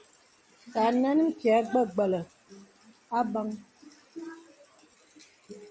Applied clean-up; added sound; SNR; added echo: none; none; none; none.